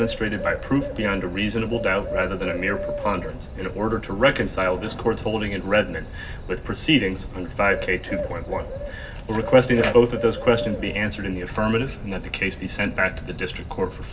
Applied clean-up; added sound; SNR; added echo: none; Bird; 9 dB; reverberation time 0.4 s.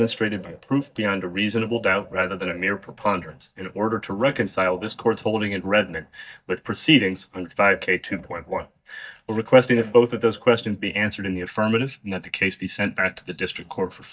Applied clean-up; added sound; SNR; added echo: neural mask model DeepFilterNet 3.